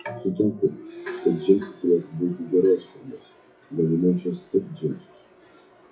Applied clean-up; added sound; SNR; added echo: classical method WPE with log-MMSE.